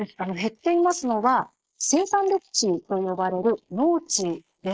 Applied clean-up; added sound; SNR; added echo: neural mask model Resemble Enhance denoiser.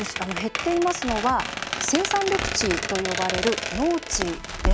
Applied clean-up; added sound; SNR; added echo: none; Squeak + Crackle; 2 dB; none.